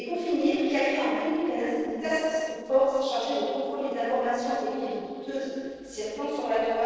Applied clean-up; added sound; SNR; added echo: neural separator model SepFormer DNS4.